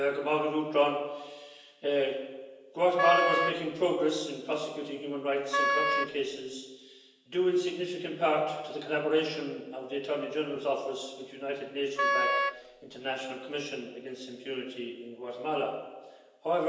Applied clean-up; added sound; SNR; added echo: none; Wind instrument, woodwind instrument; -1 dB; reverberation time 1.0 s.